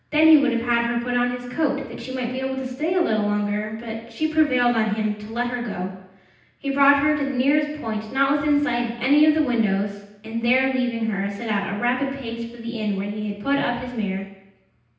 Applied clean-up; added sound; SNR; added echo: none; none; none; reverberation time 0.9 s.